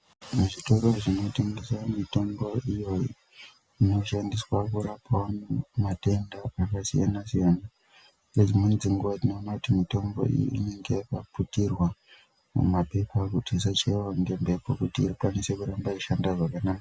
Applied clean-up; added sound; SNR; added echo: none; none; none; none.